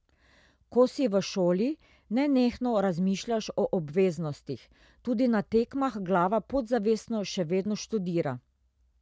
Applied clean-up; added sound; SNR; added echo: none; none; none; none.